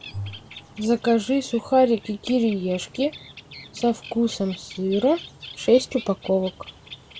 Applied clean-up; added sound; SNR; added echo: none; Bird; 19 dB; none.